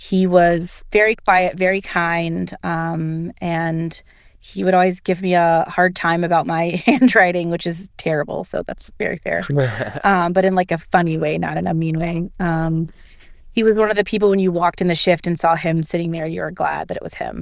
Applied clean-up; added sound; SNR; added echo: neural diffusion model UNIVERSE++.